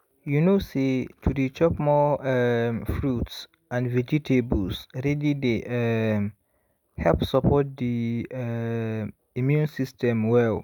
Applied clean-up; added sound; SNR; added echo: none; none; none; none.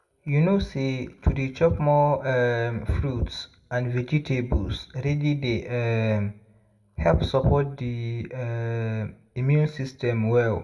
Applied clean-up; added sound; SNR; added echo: none; none; none; reverberation time 0.3 s.